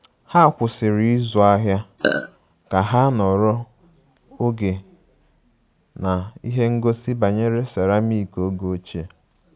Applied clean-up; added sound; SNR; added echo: none; Burping, eructation; 1 dB; none.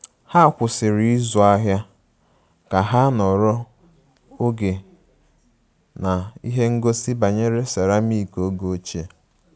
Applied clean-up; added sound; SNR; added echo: none; none; none; none.